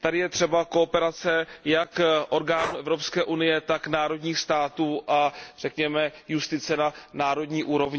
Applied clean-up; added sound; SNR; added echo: none; Breathing; 15 dB; none.